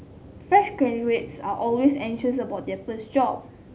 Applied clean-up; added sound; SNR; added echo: none; none; none; none.